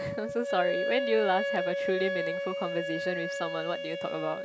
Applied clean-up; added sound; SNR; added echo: none; Wind instrument, woodwind instrument; 1 dB; none.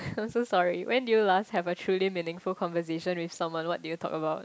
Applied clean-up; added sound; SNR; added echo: none; none; none; none.